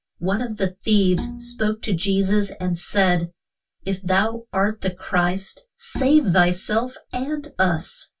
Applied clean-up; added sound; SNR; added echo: none; Bowed string instrument; 13 dB; reverberation time 0.1 s.